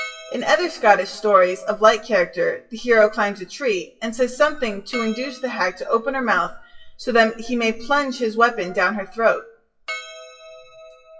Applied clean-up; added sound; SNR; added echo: classical method WPE with log-MMSE.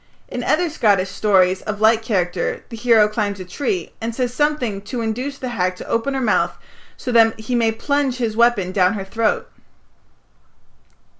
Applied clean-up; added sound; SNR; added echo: none; none; none; none.